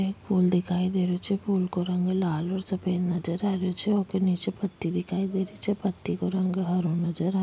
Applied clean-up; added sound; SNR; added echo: none; none; none; none.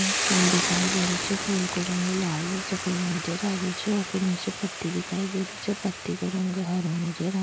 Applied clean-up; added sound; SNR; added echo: none; Boiling / Hiss; 3 dB; none.